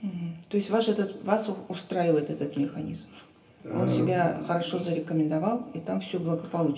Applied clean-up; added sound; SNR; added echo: none; none; none; reverberation time 0.3 s.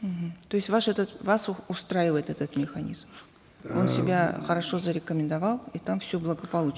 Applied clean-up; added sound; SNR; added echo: none; none; none; none.